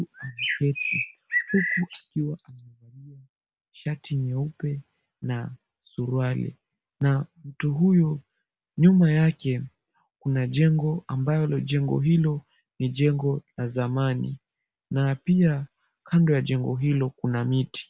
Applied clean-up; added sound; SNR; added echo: none; Bird; 6 dB; none.